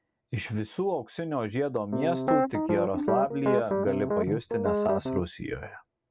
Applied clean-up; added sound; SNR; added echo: none; Piano; -2 dB; none.